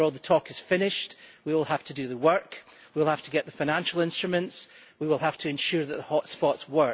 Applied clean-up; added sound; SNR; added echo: none; none; none; none.